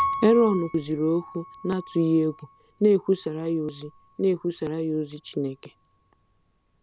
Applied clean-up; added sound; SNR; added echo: none; Piano; 12 dB; none.